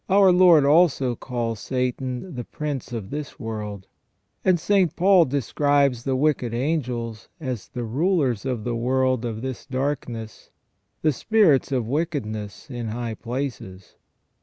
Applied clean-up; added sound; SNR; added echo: none; none; none; none.